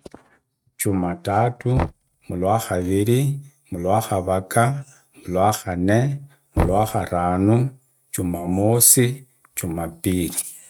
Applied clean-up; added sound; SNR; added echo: neural mask model RNNoise.